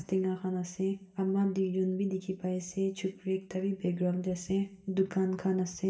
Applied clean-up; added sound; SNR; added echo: none; none; none; reverberation time 0.7 s.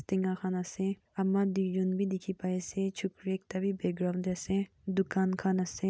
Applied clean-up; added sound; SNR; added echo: none; none; none; none.